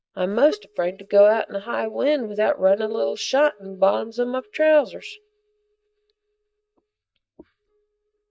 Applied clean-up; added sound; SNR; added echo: neural mask model DeepFilterNet 3.